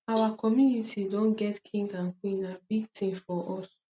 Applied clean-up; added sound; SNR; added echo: neural mask model RNNoise.